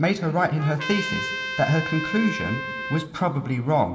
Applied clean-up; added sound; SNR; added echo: none; Trumpet; 7 dB; reverberation time 1.5 s.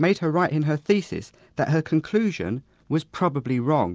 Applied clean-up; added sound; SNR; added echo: none; none; none; none.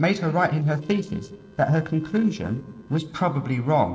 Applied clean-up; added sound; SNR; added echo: neural separator model SepFormer DNS4.